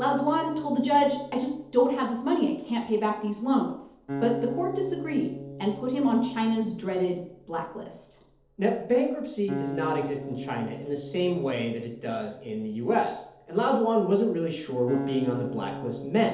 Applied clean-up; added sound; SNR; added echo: none; Acoustic guitar; 12 dB; reverberation time 2.2 s.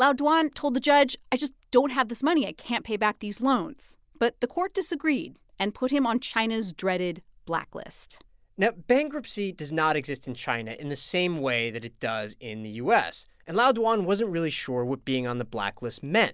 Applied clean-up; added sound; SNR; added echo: none; none; none; none.